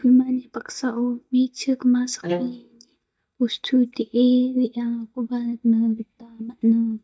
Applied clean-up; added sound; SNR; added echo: neural mask model DeepFilterNet 3.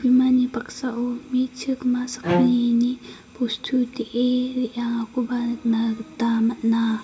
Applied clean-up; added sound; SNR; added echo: none; Bowed string instrument; 4 dB; reverberation time 0.3 s.